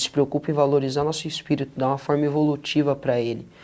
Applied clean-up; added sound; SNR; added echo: none; none; none; none.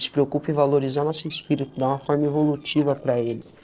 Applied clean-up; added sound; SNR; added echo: neural separator model SepFormer DNS4.